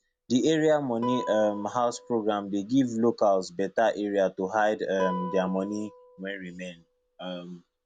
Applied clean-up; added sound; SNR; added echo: none; Guitar; 15 dB; none.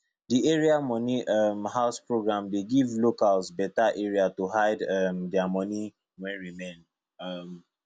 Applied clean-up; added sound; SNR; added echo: none; none; none; none.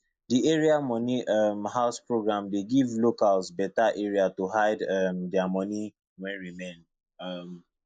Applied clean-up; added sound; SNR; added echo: neural mask model Resemble Enhance denoiser.